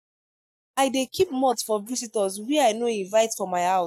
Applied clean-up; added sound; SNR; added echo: neural mask model DeepFilterNet 3.